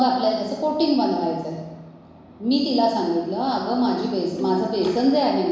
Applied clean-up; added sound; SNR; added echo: none; Bowed string instrument; 13 dB; reverberation time 1.0 s.